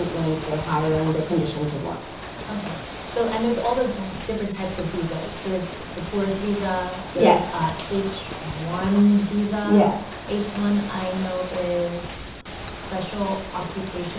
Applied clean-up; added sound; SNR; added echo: none; Ocean / Boat, Water vehicle; 10 dB; reverberation time 0.6 s.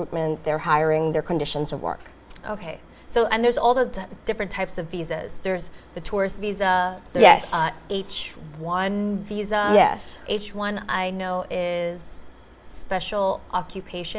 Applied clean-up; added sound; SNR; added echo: none; none; none; none.